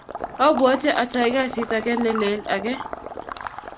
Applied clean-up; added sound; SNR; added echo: none; Water / Liquid; 10 dB; none.